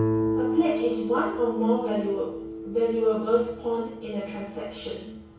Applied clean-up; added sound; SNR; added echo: none; Guitar; 4 dB; reverberation time 0.6 s.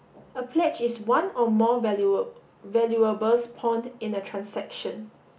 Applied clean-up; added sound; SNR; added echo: none; none; none; none.